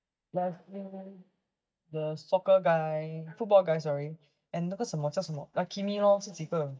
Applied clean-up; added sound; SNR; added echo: neural mask model DeepFilterNet 3.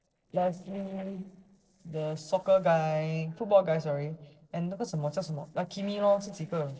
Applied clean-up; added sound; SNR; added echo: neural separator model SepFormer DNS4.